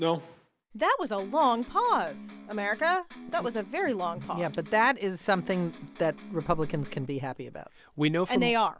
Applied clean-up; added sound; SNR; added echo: none; Electric guitar; 17 dB; none.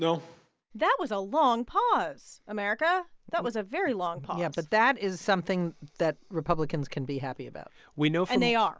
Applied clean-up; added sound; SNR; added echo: none; none; none; none.